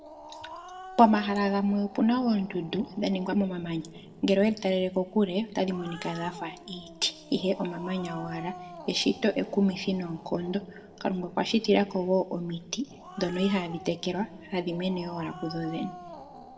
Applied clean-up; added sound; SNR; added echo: none; Growling; 17 dB; reverberation time 1.3 s.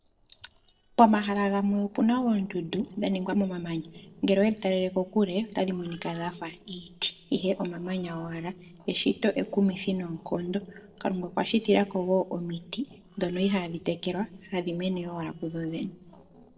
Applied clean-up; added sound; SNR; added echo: neural separator model SepFormer DNS4.